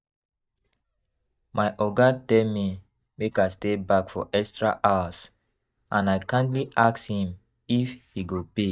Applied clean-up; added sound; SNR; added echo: neural mask model DeepFilterNet 3.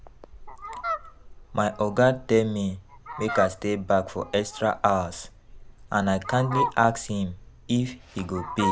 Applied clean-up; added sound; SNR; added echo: none; Fowl; 9 dB; none.